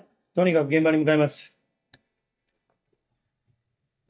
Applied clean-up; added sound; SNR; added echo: neural mask model DeepFilterNet 3.